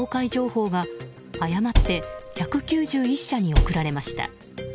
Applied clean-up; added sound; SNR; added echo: none; Cupboard open or close; -2 dB; none.